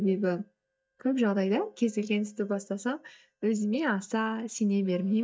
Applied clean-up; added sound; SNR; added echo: neural mask model DeepFilterNet 3.